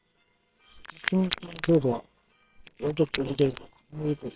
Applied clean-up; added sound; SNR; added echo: neural separator model SepFormer WHAMR!.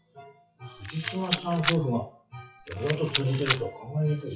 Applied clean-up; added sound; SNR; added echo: classical method WPE with log-MMSE.